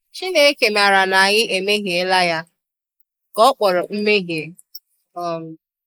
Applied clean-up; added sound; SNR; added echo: neural mask model Resemble Enhance denoiser.